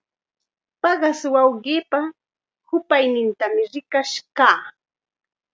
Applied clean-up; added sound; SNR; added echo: none; none; none; none.